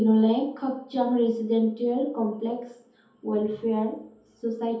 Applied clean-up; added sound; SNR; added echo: none; none; none; reverberation time 0.6 s.